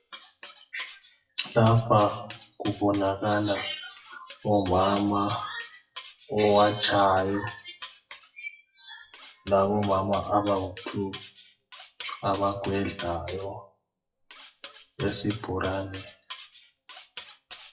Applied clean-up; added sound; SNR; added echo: classical method WPE with log-MMSE.